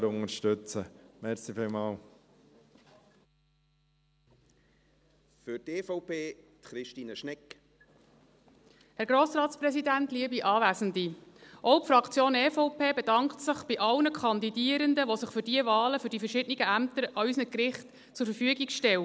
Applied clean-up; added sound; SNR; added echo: none; none; none; none.